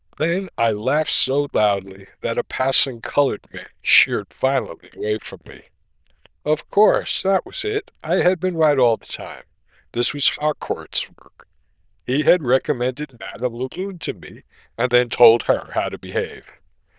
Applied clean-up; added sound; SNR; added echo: neural diffusion model UNIVERSE++.